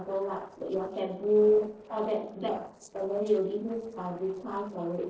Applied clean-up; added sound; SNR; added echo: neural separator model SepFormer DNS4.